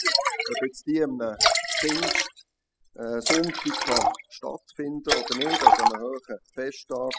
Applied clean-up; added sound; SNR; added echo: classical method spectral subtraction.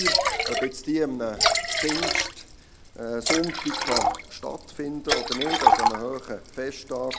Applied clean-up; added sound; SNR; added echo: none; Liquid; -4 dB; none.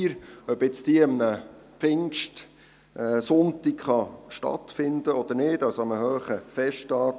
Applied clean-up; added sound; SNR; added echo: none; none; none; none.